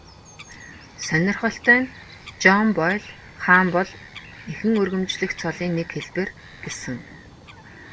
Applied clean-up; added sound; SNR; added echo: none; Bird vocalization, bird call, bird song; 19 dB; none.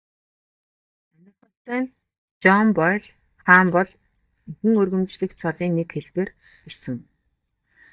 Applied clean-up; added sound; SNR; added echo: neural mask model DeepFilterNet 3.